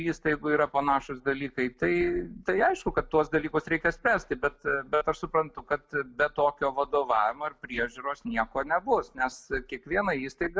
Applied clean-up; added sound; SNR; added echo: none; none; none; none.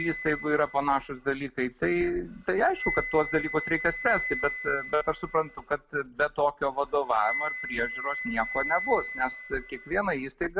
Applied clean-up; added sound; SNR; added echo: none; Wind instrument, woodwind instrument; 9 dB; none.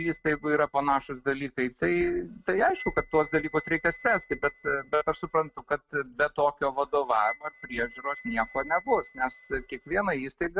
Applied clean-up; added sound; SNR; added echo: neural mask model RNNoise.